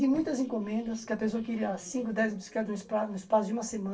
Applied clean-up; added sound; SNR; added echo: neural separator model SepFormer DNS4.